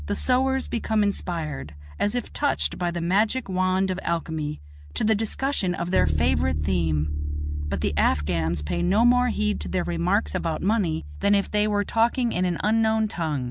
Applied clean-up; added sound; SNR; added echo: none; Bass guitar; 6 dB; none.